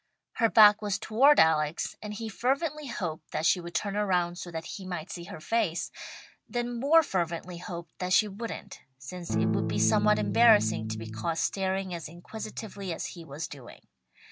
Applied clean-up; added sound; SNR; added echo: none; Electric guitar / Strum; 1 dB; none.